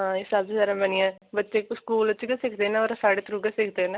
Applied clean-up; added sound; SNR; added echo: none; none; none; none.